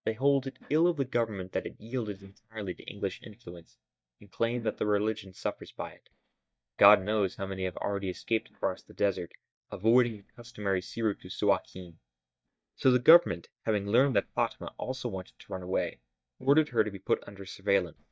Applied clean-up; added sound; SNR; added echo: neural mask model DeepFilterNet 3.